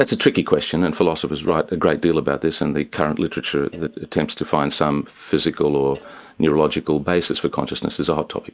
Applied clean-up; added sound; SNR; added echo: neural separator model SepFormer DNS4.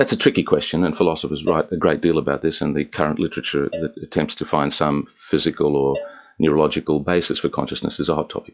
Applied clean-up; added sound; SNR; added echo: classical method log-MMSE.